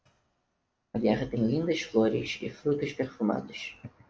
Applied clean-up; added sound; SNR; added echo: none; none; none; none.